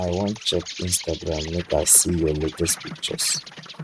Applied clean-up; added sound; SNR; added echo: neural mask model RNNoise.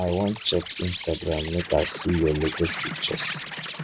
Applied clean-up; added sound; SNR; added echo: none; Insect; 11 dB; none.